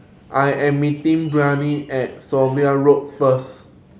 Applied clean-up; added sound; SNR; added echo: none; none; none; none.